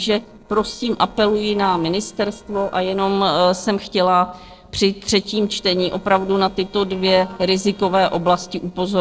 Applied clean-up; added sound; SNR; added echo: neural separator model SepFormer DNS4.